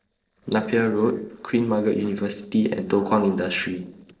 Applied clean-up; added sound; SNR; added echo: neural separator model SepFormer DNS4.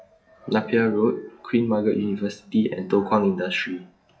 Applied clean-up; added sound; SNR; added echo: classical method WPE with log-MMSE.